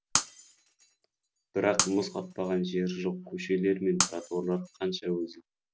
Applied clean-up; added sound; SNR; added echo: none; Shatter; 4 dB; none.